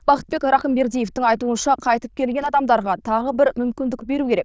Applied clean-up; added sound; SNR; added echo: neural diffusion model UNIVERSE++.